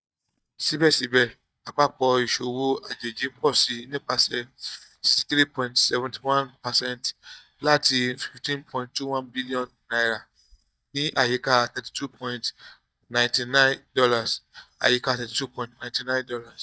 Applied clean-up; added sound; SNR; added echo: neural mask model DeepFilterNet 3.